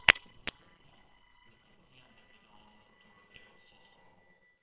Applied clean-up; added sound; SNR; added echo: neural separator model SepFormer WHAMR!.